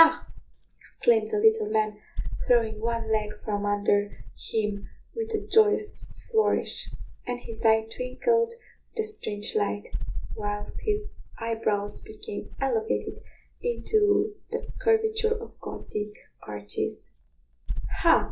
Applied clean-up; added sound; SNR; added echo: none; Insect; 6 dB; reverberation time 0.2 s.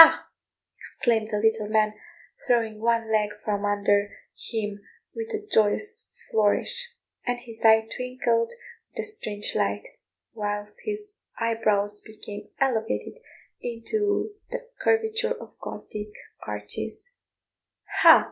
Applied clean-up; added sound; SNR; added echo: none; none; none; none.